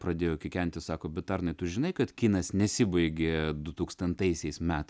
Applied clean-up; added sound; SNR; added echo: none; none; none; none.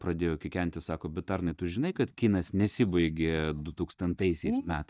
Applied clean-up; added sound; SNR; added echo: neural mask model DeepFilterNet 3.